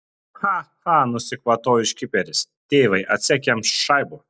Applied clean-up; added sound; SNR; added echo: none; none; none; none.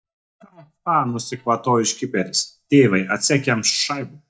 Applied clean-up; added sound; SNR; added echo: neural mask model DeepFilterNet 3.